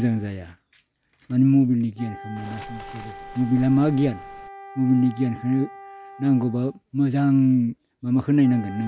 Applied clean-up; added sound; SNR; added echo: none; Wind instrument, woodwind instrument + Waves, surf; 19 dB; none.